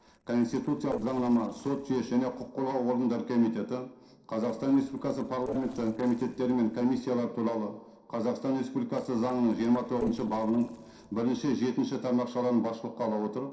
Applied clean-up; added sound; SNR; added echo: neural separator model SepFormer DNS4.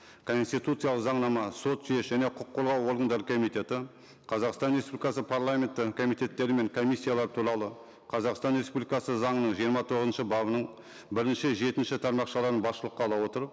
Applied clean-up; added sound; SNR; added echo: none; none; none; none.